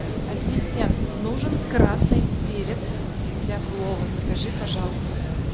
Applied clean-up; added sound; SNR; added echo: none; none; none; none.